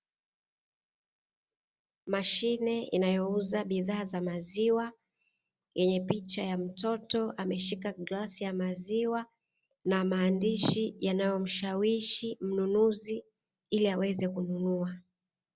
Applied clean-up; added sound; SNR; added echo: none; none; none; none.